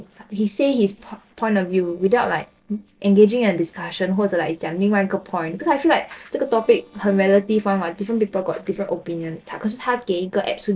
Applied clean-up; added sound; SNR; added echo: neural separator model SepFormer DNS4.